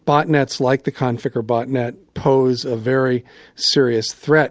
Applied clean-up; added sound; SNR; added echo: none; none; none; none.